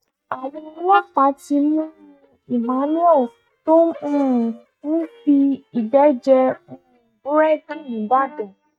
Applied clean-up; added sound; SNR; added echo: neural mask model DeepFilterNet 3.